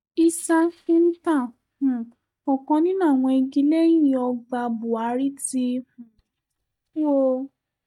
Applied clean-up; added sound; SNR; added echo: neural mask model DeepFilterNet 3.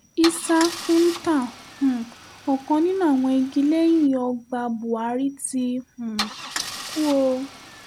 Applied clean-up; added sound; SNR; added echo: none; Idling / Engine starting / Car; 14 dB; none.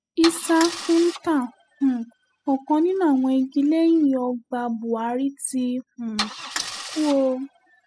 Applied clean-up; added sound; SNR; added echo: classical method spectral subtraction.